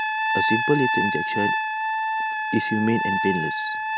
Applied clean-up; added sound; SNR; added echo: none; Trumpet; -2 dB; none.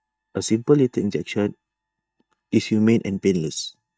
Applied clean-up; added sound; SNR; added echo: neural mask model DeepFilterNet 3.